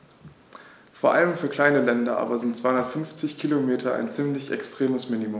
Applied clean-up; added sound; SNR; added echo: none; none; none; none.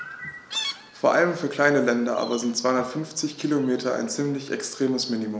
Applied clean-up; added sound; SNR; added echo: none; Chirp, tweet; 15 dB; none.